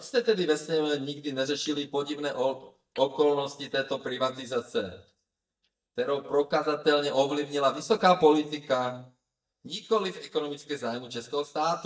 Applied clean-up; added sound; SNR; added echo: neural mask model DeepFilterNet 3.